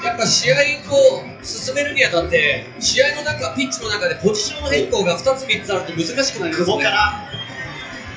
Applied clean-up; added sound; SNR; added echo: classical method WPE with log-MMSE.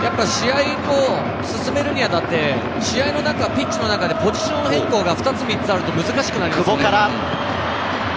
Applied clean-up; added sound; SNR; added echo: none; none; none; none.